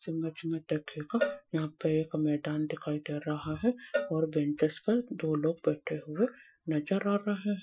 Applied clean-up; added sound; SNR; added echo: classical method Wiener filter.